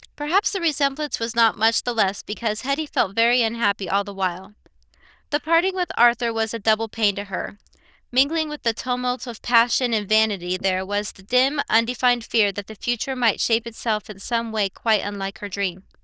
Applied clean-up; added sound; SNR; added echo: neural diffusion model UNIVERSE++.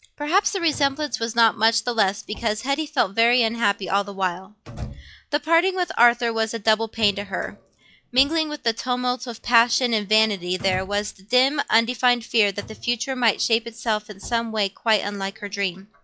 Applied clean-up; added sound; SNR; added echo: classical method log-MMSE.